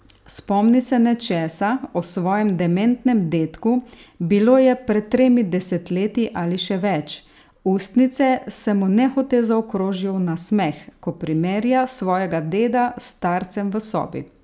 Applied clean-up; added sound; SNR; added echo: none; none; none; none.